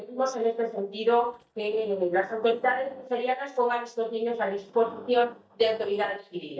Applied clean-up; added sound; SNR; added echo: neural mask model DeepFilterNet 3.